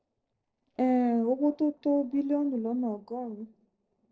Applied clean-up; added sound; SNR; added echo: neural separator model SepFormer DNS4.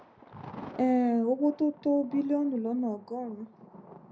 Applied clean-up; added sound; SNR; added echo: none; Thunder; 19 dB; reverberation time 0.4 s.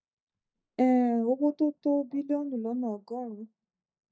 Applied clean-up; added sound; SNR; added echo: neural mask model DeepFilterNet 3.